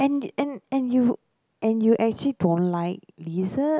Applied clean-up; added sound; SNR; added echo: none; none; none; none.